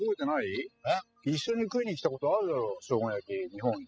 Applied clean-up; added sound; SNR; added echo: classical method spectral subtraction.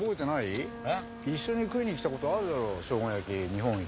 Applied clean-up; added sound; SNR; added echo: none; Bowed string instrument; 14 dB; none.